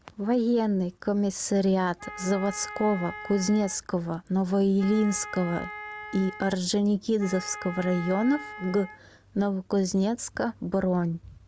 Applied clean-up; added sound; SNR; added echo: none; Wind instrument, woodwind instrument; 14 dB; none.